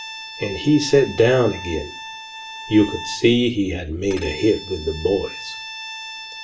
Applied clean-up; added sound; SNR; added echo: none; Bowed string instrument; 14 dB; reverberation time 0.4 s.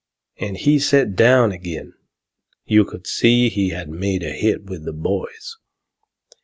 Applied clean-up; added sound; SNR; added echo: none; none; none; none.